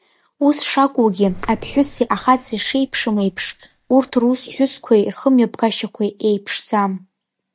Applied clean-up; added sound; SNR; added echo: neural mask model DeepFilterNet 3.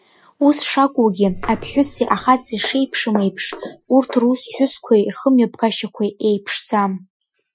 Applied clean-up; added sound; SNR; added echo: classical method Wiener filter.